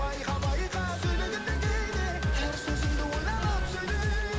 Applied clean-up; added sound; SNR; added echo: none; Waves, surf + Wind instrument, woodwind instrument; 12 dB; none.